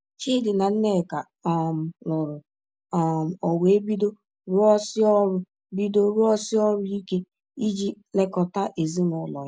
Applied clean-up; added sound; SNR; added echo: none; none; none; none.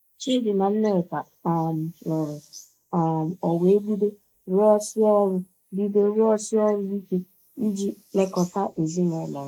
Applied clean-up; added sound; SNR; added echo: neural mask model Resemble Enhance denoiser.